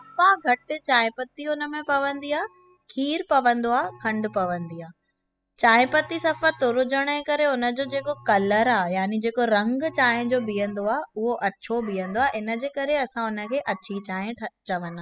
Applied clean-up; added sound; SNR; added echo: classical method spectral subtraction.